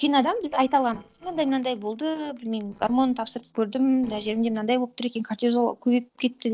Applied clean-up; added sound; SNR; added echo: neural separator model SepFormer DNS4.